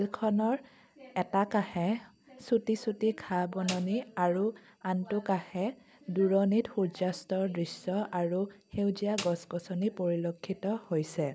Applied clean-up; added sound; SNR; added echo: none; Snare drum; 15 dB; none.